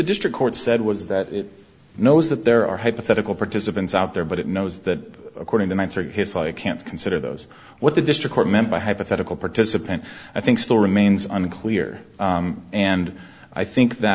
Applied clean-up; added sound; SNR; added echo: none; none; none; none.